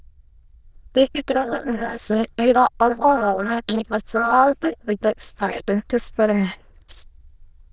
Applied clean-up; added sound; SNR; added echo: neural diffusion model UNIVERSE++.